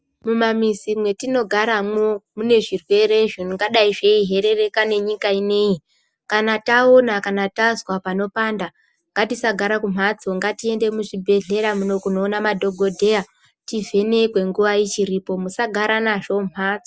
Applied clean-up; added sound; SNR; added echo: none; none; none; none.